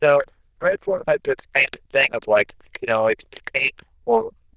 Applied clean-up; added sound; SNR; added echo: neural diffusion model UNIVERSE++.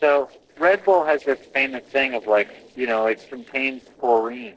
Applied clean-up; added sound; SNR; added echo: neural separator model SepFormer DNS4.